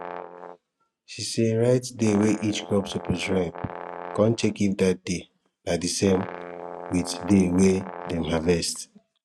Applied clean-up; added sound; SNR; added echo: neural mask model RNNoise.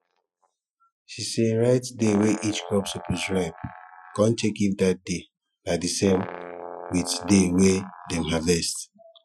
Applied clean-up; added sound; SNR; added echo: classical method Wiener filter.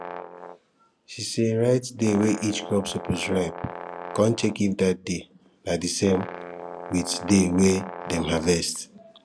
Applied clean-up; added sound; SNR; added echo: none; Brass instrument; 13 dB; none.